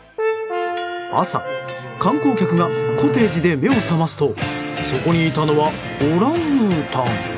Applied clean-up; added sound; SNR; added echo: none; none; none; none.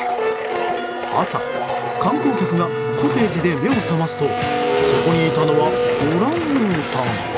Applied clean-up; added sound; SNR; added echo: none; Domestic sounds, home sounds; 2 dB; none.